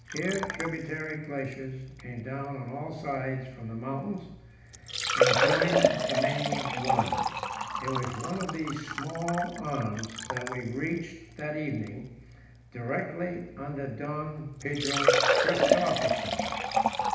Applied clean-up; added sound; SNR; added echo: none; Liquid; -3 dB; reverberation time 0.8 s.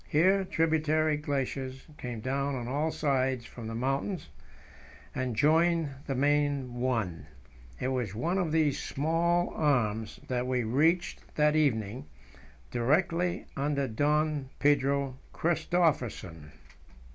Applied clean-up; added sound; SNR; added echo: none; none; none; none.